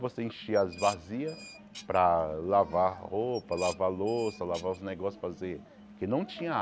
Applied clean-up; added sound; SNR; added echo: none; Dishes, pots, and pans; 17 dB; none.